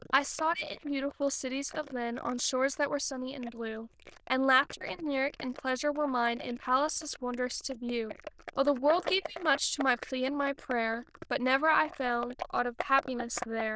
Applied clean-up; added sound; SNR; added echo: neural diffusion model UNIVERSE++.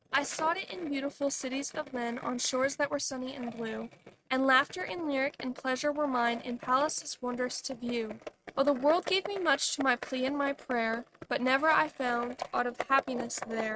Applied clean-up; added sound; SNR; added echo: neural mask model RNNoise.